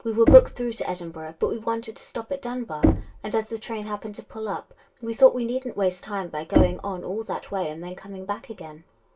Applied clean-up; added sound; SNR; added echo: none; Knock; 4 dB; reverberation time 0.2 s.